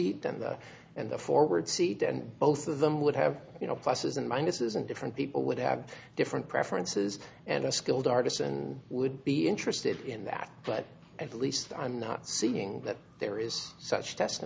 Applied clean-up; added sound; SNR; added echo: none; none; none; none.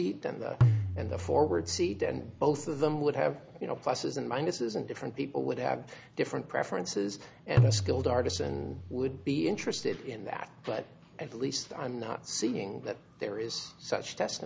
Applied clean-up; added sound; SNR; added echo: none; Tabla; -1 dB; none.